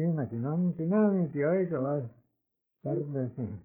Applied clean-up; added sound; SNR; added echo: neural mask model Resemble Enhance denoiser.